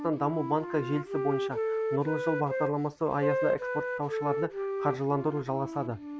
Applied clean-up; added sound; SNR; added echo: none; Wind instrument, woodwind instrument; 2 dB; none.